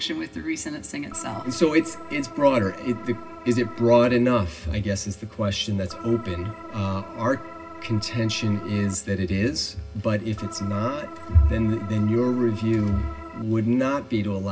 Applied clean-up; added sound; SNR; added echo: none; Organ; 14 dB; reverberation time 0.4 s.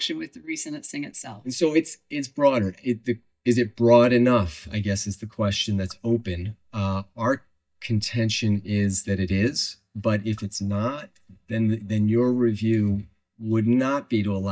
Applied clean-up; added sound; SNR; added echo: neural mask model DeepFilterNet 3.